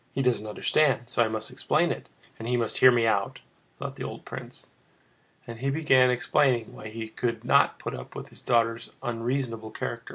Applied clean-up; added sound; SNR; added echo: none; none; none; none.